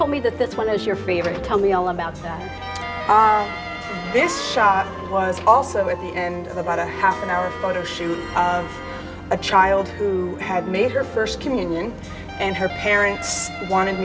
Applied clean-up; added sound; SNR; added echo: none; Bowed string instrument; 16 dB; none.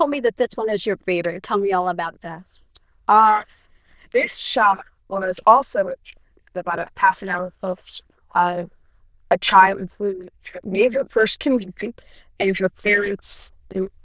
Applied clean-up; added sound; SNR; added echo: neural diffusion model UNIVERSE++.